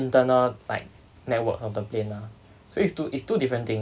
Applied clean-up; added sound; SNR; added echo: none; none; none; none.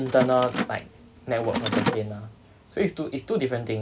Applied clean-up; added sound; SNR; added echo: none; Mechanisms; 5 dB; none.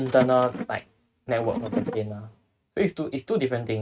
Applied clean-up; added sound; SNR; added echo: neural mask model RNNoise.